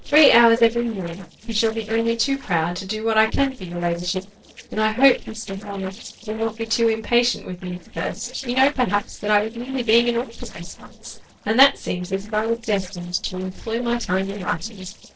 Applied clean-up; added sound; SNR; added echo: neural separator model SepFormer DNS4.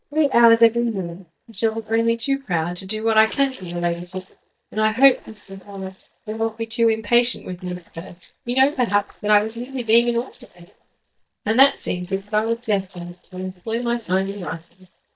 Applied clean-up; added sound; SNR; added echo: neural mask model DeepFilterNet 3.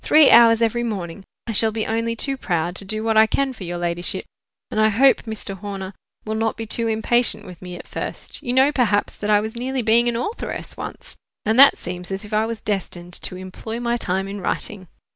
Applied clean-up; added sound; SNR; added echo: none; none; none; none.